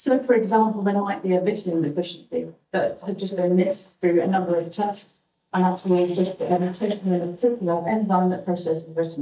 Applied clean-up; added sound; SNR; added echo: neural mask model DeepFilterNet 3.